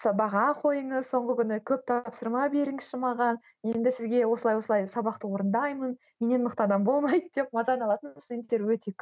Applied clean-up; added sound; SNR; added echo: none; none; none; none.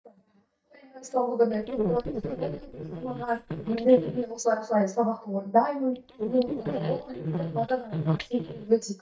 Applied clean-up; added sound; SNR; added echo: neural mask model DeepFilterNet 3.